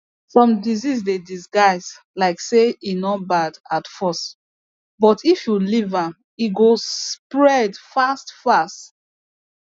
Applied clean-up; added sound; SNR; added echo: none; none; none; none.